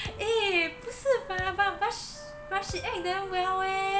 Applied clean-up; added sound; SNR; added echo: none; Wind instrument, woodwind instrument + Thump, thud; 14 dB; none.